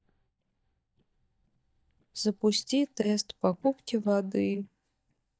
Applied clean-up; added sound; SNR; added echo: neural mask model DeepFilterNet 3.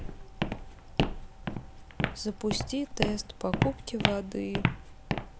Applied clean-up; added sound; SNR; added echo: none; Walk, footsteps; -3 dB; none.